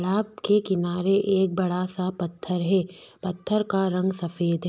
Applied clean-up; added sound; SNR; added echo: none; none; none; none.